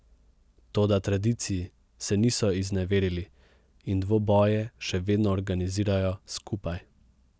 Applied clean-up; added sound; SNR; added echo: none; none; none; none.